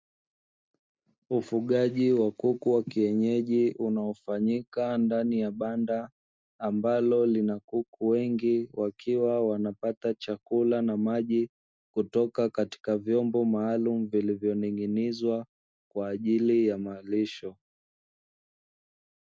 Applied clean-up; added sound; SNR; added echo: none; none; none; none.